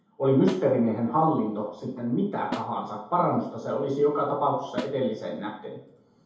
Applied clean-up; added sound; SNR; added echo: none; Snare drum; 14 dB; reverberation time 0.8 s.